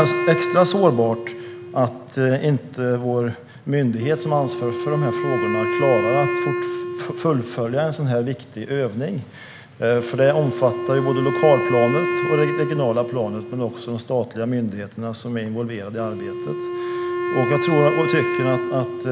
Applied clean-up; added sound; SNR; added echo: none; Wind instrument, woodwind instrument; 5 dB; none.